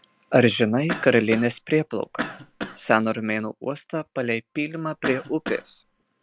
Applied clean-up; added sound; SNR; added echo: none; Cough; 11 dB; none.